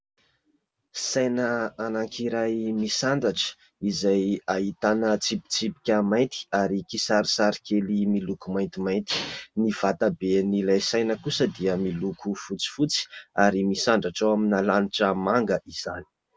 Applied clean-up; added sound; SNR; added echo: none; none; none; none.